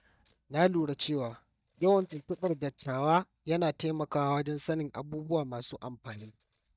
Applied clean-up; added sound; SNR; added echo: neural mask model DeepFilterNet 3.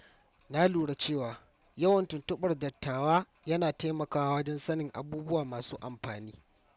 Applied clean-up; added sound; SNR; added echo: none; none; none; none.